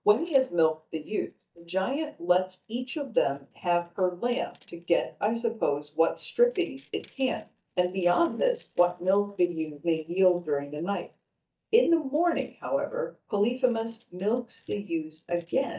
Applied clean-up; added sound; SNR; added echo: neural mask model DeepFilterNet 3.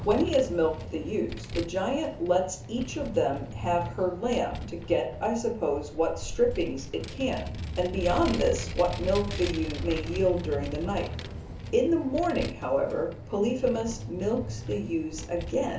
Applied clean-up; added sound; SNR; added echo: none; Vehicle; 8 dB; reverberation time 0.8 s.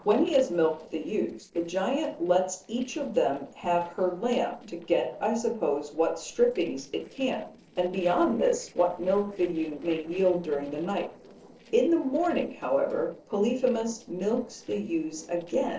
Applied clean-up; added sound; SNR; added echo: neural separator model SepFormer DNS4.